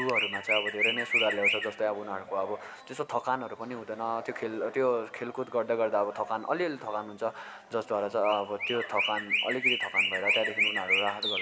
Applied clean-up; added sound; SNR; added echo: none; Chirp, tweet; 1 dB; none.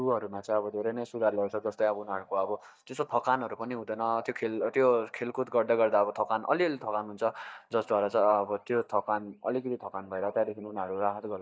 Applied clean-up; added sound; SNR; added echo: neural mask model DeepFilterNet 3.